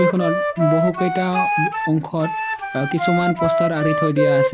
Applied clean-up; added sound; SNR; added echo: none; Wind instrument, woodwind instrument; -1 dB; none.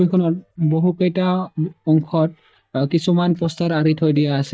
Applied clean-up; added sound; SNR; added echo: neural mask model DeepFilterNet 3.